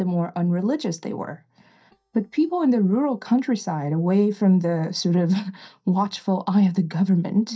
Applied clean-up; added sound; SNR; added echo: neural mask model DeepFilterNet 3.